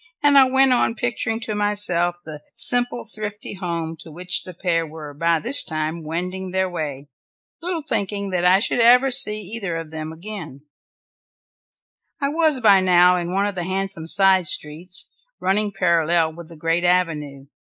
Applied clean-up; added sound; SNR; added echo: neural mask model Resemble Enhance denoiser.